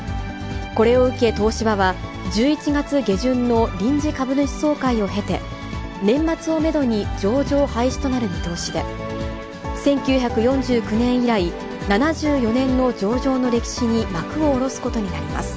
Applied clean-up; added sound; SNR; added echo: none; none; none; none.